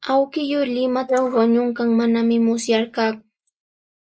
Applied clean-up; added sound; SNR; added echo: neural mask model Resemble Enhance denoiser.